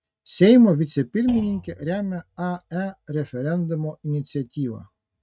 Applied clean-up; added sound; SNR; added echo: neural mask model RNNoise.